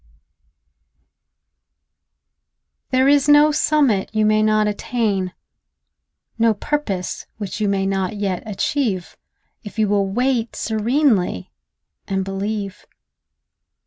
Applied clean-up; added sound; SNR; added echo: none; none; none; none.